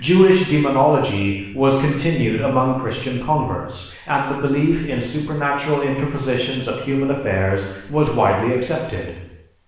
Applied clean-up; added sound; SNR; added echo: none; Wood; 19 dB; reverberation time 0.9 s.